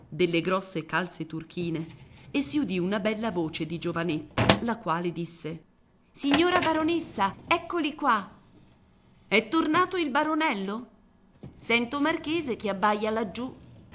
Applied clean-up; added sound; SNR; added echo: none; Drawer open or close; 9 dB; none.